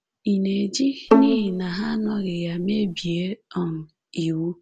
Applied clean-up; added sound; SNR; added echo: none; Bowed string instrument; 2 dB; none.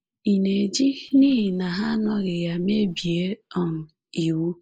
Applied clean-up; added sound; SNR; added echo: neural mask model Resemble Enhance denoiser.